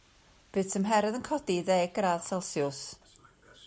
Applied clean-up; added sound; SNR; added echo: none; none; none; none.